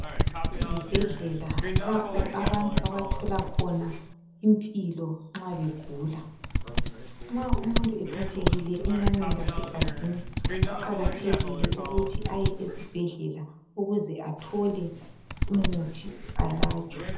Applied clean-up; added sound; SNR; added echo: none; Typing; -3 dB; reverberation time 0.8 s.